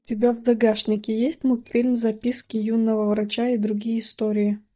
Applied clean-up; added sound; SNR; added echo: neural mask model DeepFilterNet 3.